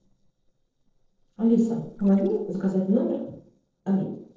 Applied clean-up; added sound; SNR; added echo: neural separator model SepFormer DNS4.